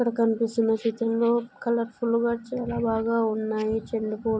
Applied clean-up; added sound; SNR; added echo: none; none; none; none.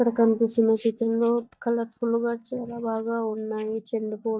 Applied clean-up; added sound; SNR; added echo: neural mask model DeepFilterNet 3.